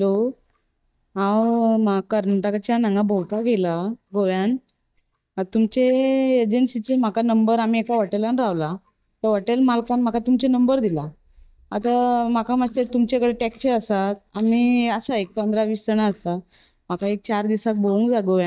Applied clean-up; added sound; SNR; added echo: neural mask model DeepFilterNet 3.